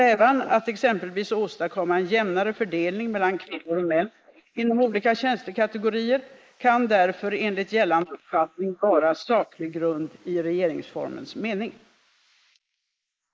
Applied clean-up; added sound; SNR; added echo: neural mask model Resemble Enhance denoiser.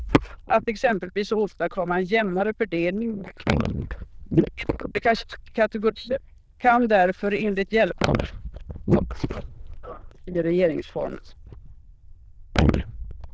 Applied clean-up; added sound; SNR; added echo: neural diffusion model UNIVERSE++.